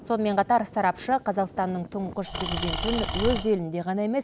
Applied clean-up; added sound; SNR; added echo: none; Engine / Tools; 4 dB; none.